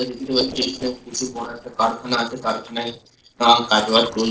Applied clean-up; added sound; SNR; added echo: neural separator model SepFormer DNS4.